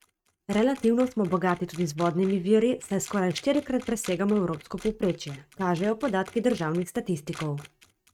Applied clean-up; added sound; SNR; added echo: neural mask model RNNoise.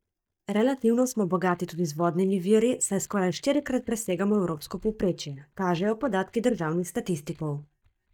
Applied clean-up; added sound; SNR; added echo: neural mask model DeepFilterNet 3.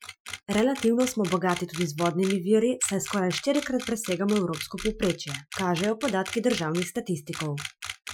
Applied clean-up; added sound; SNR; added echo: classical method Wiener filter.